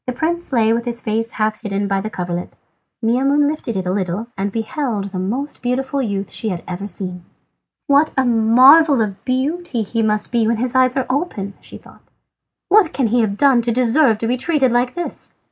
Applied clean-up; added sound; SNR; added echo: neural mask model Resemble Enhance denoiser.